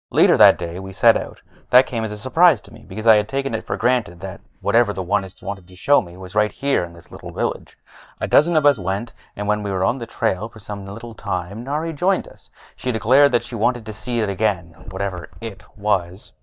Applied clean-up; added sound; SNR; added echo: neural mask model DeepFilterNet 3.